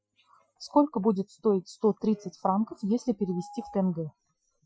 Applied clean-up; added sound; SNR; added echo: classical method Wiener filter.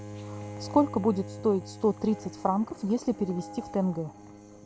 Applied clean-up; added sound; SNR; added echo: none; Bowed string instrument; 13 dB; none.